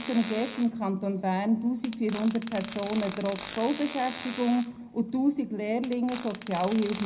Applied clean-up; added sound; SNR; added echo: none; Fart; 14 dB; reverberation time 0.4 s.